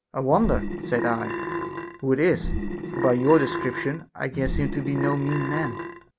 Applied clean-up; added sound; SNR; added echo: none; Burping, eructation; 4 dB; none.